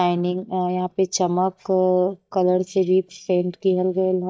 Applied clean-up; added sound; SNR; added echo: neural mask model DeepFilterNet 3.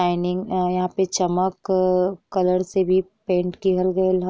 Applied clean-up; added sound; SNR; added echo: none; none; none; none.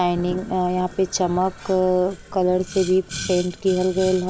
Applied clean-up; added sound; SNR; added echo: none; Thunder + Boiling; 14 dB; none.